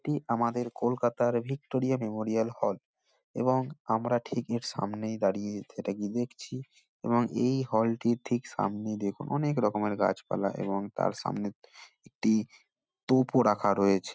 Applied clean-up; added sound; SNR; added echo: none; none; none; none.